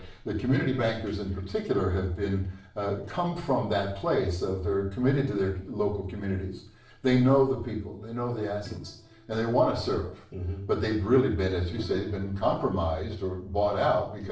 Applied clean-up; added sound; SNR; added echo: neural separator model SepFormer DNS4.